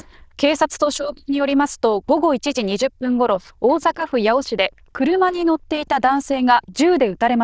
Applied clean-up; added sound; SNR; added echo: neural diffusion model UNIVERSE++.